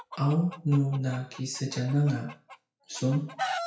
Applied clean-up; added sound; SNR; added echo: classical method WPE with log-MMSE.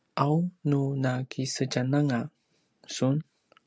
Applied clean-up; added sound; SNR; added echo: none; none; none; none.